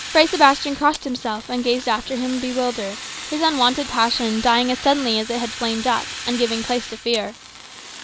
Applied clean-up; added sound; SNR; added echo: none; Fire; 12 dB; none.